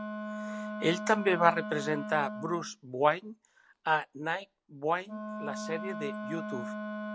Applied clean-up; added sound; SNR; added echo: none; Wind instrument, woodwind instrument; 7 dB; none.